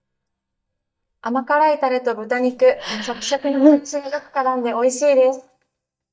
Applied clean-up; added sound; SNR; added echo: neural mask model DeepFilterNet 3.